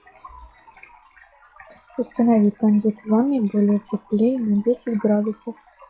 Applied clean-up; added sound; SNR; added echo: classical method log-MMSE.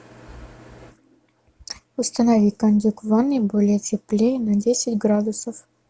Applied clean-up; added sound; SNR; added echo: none; none; none; none.